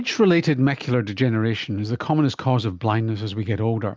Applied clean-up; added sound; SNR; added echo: none; none; none; none.